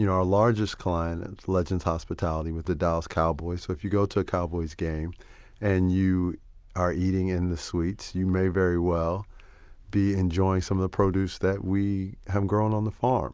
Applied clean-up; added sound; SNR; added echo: none; none; none; none.